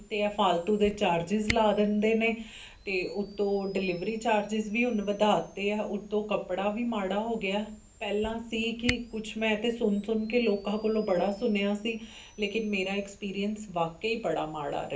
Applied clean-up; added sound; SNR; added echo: none; Camera; 17 dB; reverberation time 0.3 s.